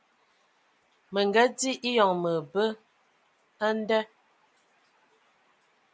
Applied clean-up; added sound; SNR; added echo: none; none; none; none.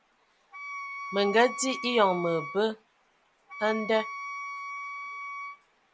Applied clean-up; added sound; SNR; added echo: none; Wind instrument, woodwind instrument; 9 dB; none.